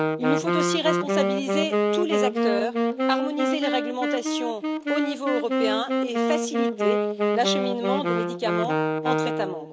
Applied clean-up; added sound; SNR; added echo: none; Wind instrument, woodwind instrument; -4 dB; none.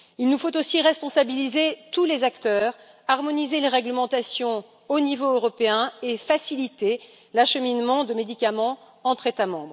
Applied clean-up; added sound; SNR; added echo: none; none; none; none.